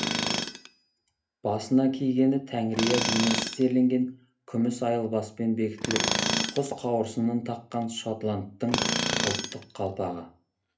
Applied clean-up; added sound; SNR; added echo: none; Tools; 5 dB; reverberation time 0.3 s.